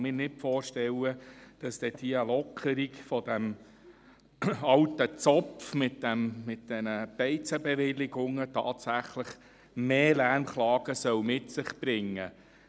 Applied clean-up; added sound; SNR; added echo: none; none; none; none.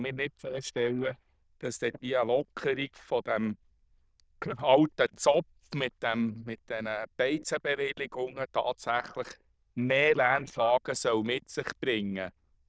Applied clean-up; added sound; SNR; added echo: neural diffusion model UNIVERSE++.